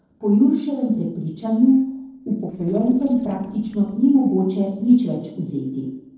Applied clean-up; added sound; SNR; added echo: neural separator model SepFormer DNS4.